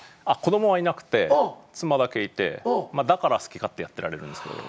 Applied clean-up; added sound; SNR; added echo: none; none; none; none.